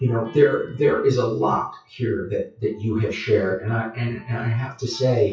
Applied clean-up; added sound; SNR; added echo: classical method WPE with log-MMSE.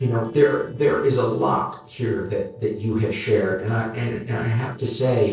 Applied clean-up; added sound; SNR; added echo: neural separator model SepFormer DNS4.